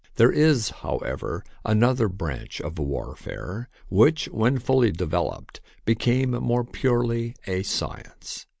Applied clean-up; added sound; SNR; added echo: none; none; none; none.